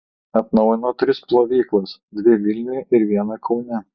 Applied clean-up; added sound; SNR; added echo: none; none; none; none.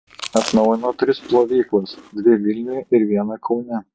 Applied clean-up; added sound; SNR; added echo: none; Chewing, mastication; 17 dB; none.